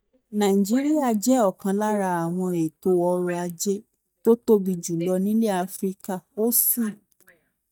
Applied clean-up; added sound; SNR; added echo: neural mask model DeepFilterNet 3.